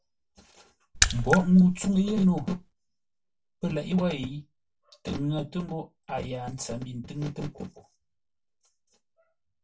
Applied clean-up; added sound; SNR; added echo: none; Raindrop / Splash, splatter; 2 dB; reverberation time 0.1 s.